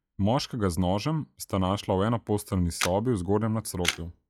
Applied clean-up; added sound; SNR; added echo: classical method log-MMSE.